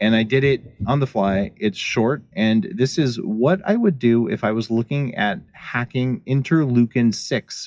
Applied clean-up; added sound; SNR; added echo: classical method WPE with log-MMSE.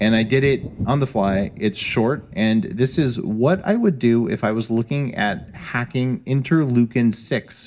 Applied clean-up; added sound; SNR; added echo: none; Thunder / Wind; 17 dB; reverberation time 0.3 s.